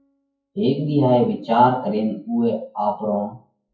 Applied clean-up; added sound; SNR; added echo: classical method WPE with log-MMSE.